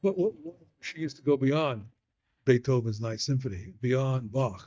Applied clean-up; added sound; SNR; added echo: neural mask model DeepFilterNet 3.